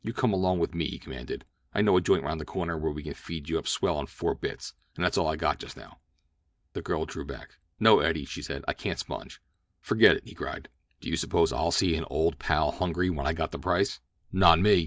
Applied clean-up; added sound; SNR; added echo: none; none; none; none.